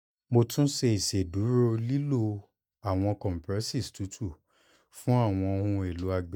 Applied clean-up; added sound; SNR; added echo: neural mask model DeepFilterNet 3.